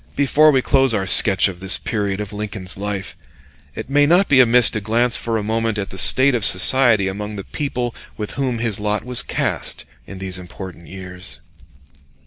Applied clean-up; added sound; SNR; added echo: none; Hands; 17 dB; none.